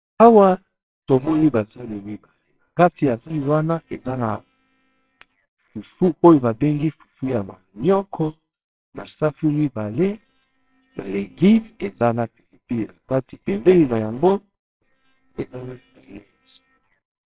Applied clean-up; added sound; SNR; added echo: neural separator model SepFormer WHAMR!.